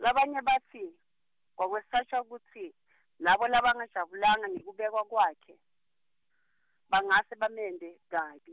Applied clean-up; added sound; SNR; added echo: none; none; none; none.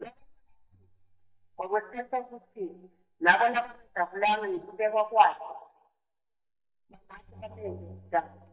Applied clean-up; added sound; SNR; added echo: neural mask model DeepFilterNet 3.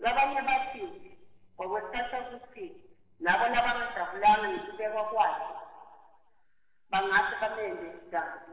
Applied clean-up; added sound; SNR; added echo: neural separator model SepFormer DNS4.